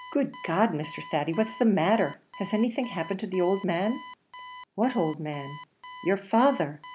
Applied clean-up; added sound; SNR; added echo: none; Alarm; 17 dB; none.